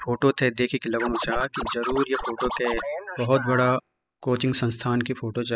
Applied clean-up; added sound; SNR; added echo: classical method spectral subtraction.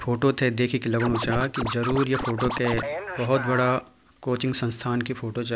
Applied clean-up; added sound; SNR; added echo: none; Scratching (performance technique); 7 dB; none.